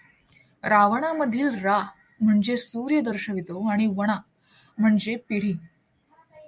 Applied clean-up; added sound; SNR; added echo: none; none; none; none.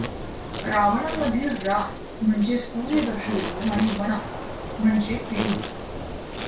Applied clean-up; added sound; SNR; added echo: none; Insect; 6 dB; reverberation time 0.3 s.